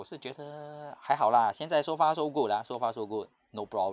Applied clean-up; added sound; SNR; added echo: none; none; none; none.